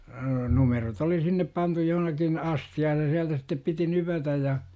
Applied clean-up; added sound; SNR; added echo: none; none; none; none.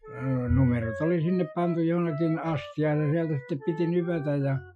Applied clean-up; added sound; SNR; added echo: classical method Wiener filter.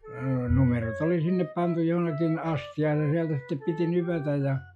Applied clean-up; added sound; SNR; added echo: classical method log-MMSE.